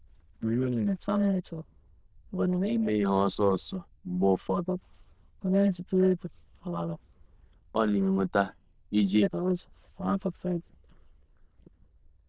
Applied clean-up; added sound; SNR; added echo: neural diffusion model UNIVERSE++.